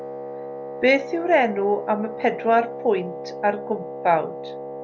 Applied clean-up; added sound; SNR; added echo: none; Wind instrument, woodwind instrument; 10 dB; none.